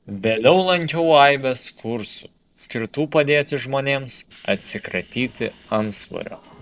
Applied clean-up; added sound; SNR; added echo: neural separator model SepFormer DNS4.